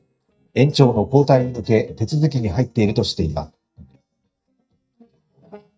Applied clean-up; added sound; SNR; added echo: neural mask model DeepFilterNet 3.